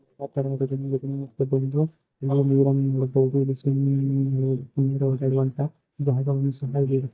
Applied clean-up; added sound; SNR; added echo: neural mask model DeepFilterNet 3.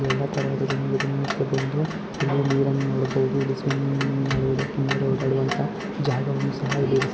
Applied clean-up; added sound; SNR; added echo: none; Clock; 12 dB; none.